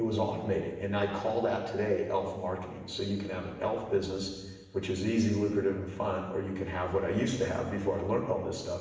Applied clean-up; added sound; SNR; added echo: none; none; none; reverberation time 1.2 s.